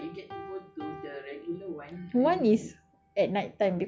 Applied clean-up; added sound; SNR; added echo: none; Piano; 19 dB; none.